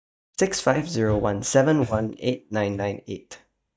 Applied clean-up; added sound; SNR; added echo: neural mask model DeepFilterNet 3.